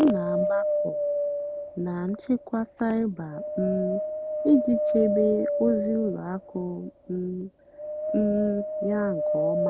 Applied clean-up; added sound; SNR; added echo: none; Wind; 2 dB; none.